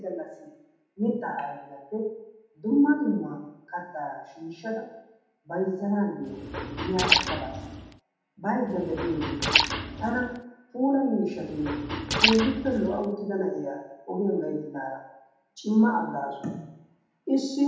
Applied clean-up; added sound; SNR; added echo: none; Liquid; 0 dB; reverberation time 0.8 s.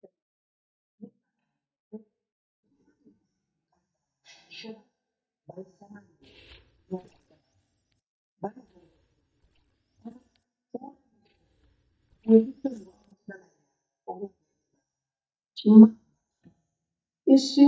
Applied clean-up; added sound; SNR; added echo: neural mask model DeepFilterNet 3.